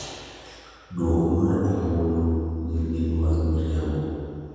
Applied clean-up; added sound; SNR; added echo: none; none; none; reverberation time 2.1 s.